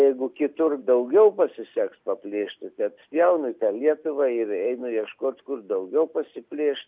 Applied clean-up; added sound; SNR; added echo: none; none; none; none.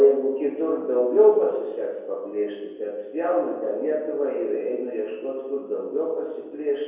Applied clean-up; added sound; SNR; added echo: none; none; none; reverberation time 1.2 s.